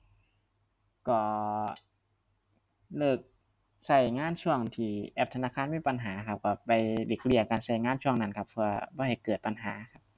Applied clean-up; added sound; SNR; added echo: none; none; none; none.